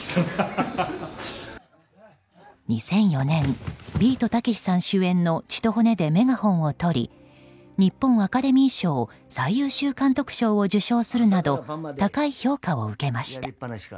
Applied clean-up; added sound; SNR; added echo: none; none; none; none.